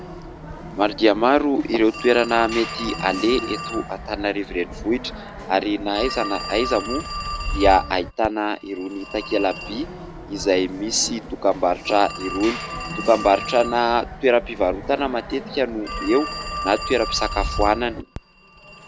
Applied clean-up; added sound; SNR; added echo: none; Telephone; 9 dB; none.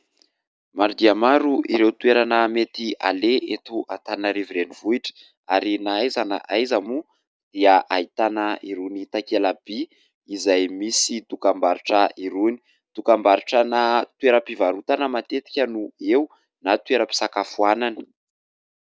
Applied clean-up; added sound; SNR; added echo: none; none; none; none.